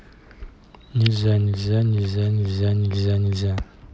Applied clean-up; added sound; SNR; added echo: none; none; none; none.